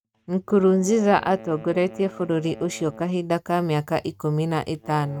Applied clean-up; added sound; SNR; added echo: neural mask model RNNoise.